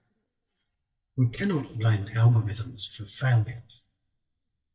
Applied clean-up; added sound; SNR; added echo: neural mask model DeepFilterNet 3.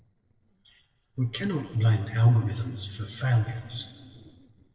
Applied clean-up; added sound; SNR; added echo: neural separator model SepFormer DNS4.